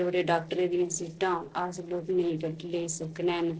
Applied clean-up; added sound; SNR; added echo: neural separator model SepFormer DNS4.